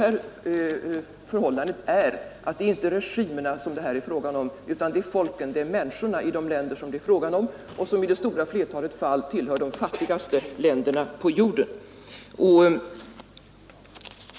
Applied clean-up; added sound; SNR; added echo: none; none; none; none.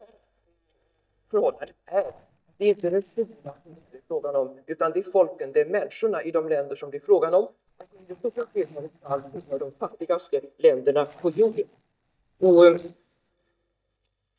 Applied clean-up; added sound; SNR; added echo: neural mask model DeepFilterNet 3.